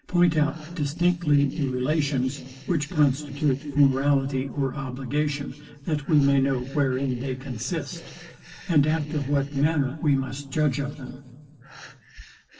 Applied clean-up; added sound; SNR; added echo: neural separator model SepFormer DNS4.